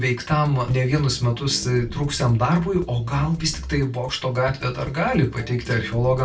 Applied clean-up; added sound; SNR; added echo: none; Drum kit; 14 dB; reverberation time 0.2 s.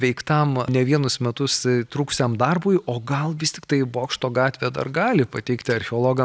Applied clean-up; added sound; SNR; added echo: none; none; none; none.